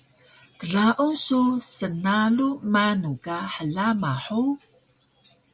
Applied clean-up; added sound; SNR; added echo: none; none; none; none.